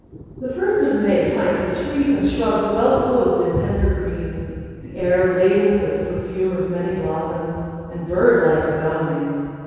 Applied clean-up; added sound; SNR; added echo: none; Thunder; 16 dB; reverberation time 2.2 s.